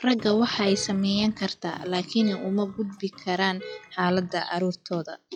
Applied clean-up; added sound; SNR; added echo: classical method log-MMSE.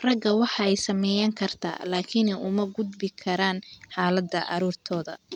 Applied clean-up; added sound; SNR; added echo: none; none; none; none.